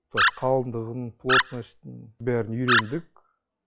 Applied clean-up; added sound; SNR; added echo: classical method log-MMSE.